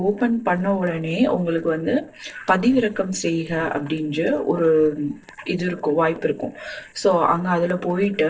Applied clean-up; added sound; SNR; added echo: neural separator model SepFormer DNS4.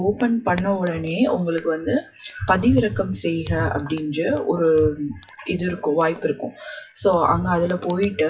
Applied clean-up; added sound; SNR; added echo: classical method WPE with log-MMSE.